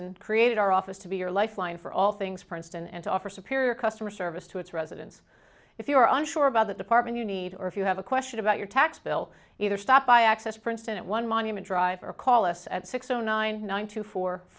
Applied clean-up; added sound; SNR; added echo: none; none; none; none.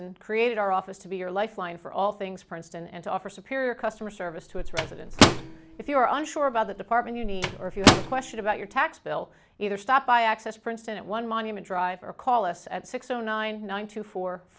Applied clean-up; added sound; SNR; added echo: none; Microwave oven; -2 dB; none.